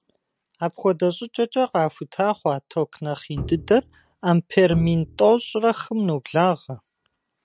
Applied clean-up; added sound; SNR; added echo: none; Bowed string instrument; 16 dB; none.